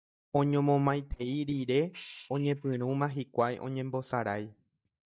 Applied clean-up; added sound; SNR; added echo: neural mask model DeepFilterNet 3.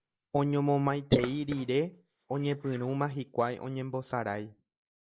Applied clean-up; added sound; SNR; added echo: neural mask model Resemble Enhance denoiser.